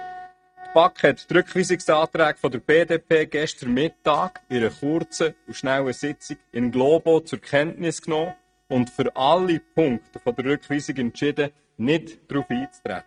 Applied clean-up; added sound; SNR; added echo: neural mask model RNNoise.